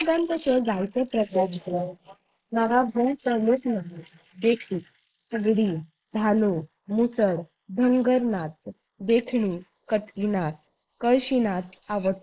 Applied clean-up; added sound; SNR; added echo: neural mask model Resemble Enhance denoiser.